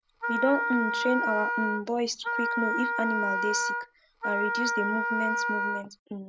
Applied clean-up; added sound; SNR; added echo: none; Wind instrument, woodwind instrument; -2 dB; none.